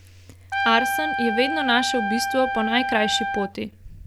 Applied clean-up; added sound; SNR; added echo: none; Trumpet; 1 dB; none.